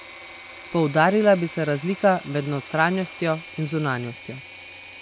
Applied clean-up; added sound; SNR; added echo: none; Engine / Mechanisms; 17 dB; none.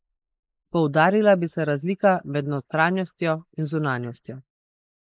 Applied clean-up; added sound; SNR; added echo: neural mask model Resemble Enhance denoiser.